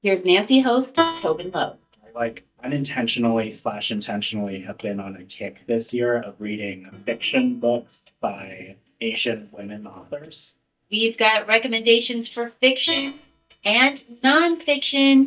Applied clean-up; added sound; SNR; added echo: neural mask model DeepFilterNet 3.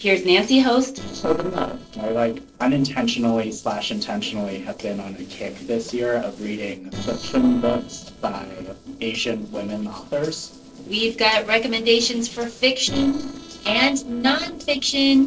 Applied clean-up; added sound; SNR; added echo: neural separator model SepFormer DNS4.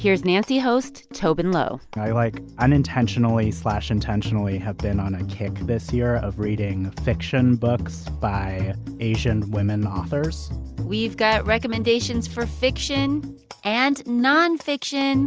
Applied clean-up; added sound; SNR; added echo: none; none; none; none.